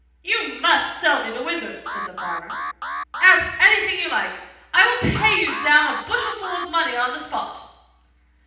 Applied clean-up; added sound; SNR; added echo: none; Alarm; 8 dB; reverberation time 0.8 s.